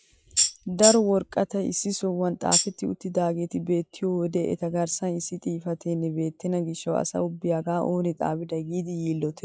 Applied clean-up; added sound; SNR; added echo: classical method log-MMSE.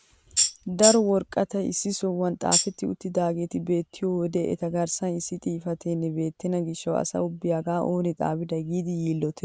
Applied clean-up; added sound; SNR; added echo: none; Tambourine; -3 dB; none.